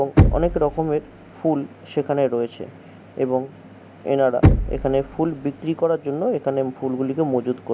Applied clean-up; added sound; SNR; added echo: none; Knock; 0 dB; none.